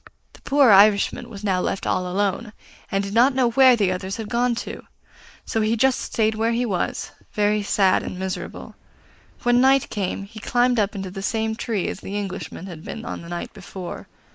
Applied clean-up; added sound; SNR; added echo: neural mask model Resemble Enhance denoiser.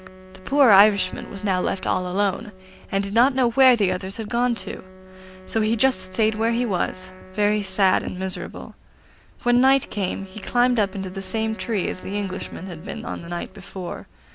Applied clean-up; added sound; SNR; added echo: none; Wind instrument, woodwind instrument; 20 dB; none.